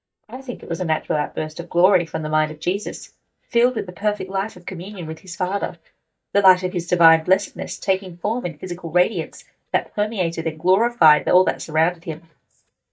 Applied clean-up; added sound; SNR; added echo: neural mask model DeepFilterNet 3.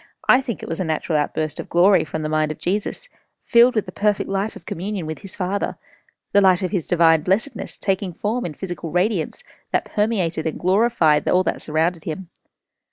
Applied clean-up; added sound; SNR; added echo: none; none; none; none.